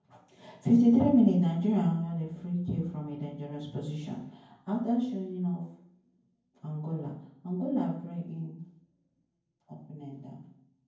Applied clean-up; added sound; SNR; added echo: none; none; none; reverberation time 0.9 s.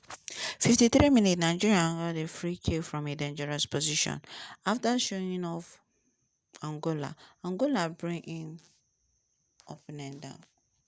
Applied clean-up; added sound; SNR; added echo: none; none; none; none.